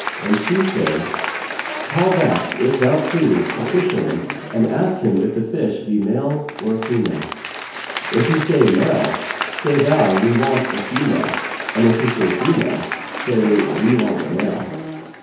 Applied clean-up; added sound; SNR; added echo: none; Applause / Crowd; 8 dB; reverberation time 1.0 s.